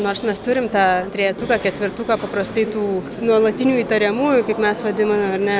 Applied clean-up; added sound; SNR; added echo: none; none; none; none.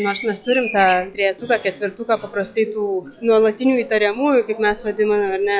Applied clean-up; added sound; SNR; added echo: classical method log-MMSE.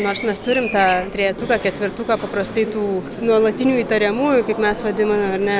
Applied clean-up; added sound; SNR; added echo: none; Bird vocalization, bird call, bird song; 17 dB; none.